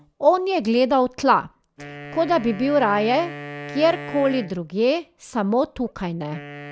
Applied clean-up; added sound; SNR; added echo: none; Wind instrument, woodwind instrument; 16 dB; none.